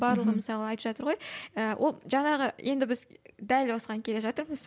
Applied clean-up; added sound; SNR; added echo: none; none; none; none.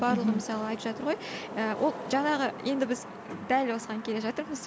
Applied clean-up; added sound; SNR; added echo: none; Wind / Rain; 11 dB; none.